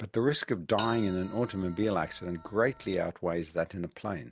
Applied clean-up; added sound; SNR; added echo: none; Bell; 9 dB; none.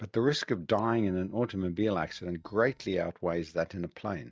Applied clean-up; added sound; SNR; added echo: neural mask model DeepFilterNet 3.